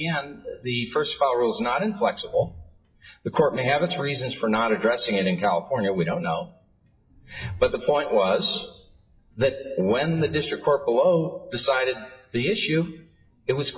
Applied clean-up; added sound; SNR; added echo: classical method WPE with log-MMSE.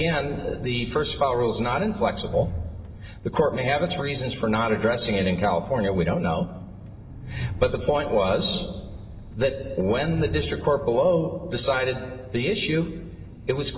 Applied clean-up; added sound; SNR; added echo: none; Train; 12 dB; reverberation time 2.3 s.